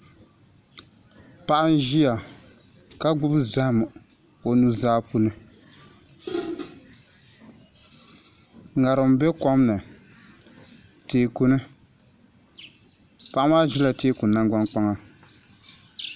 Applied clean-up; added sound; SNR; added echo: none; none; none; none.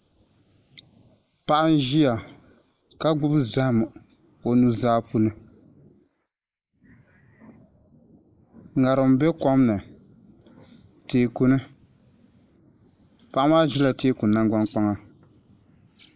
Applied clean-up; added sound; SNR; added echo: neural mask model Resemble Enhance denoiser.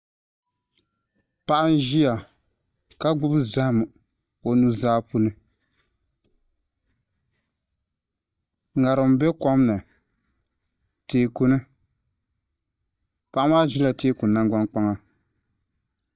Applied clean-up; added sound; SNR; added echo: neural mask model DeepFilterNet 3.